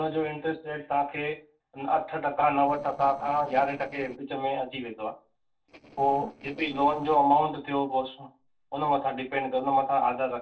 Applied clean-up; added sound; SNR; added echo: neural separator model SepFormer DNS4.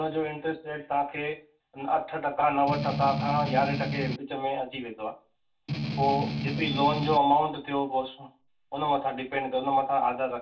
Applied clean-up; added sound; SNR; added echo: none; Strum; 2 dB; reverberation time 0.2 s.